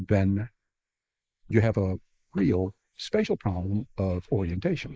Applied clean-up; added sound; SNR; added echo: neural mask model Resemble Enhance denoiser.